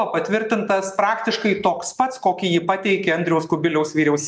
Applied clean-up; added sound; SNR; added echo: none; none; none; none.